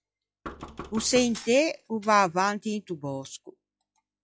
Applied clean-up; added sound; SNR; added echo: classical method log-MMSE.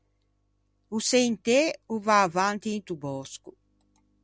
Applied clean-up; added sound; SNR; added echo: none; none; none; none.